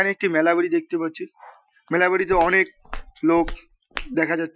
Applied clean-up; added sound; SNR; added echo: classical method Wiener filter.